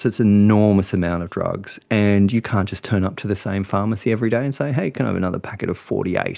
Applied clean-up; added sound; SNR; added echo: none; none; none; none.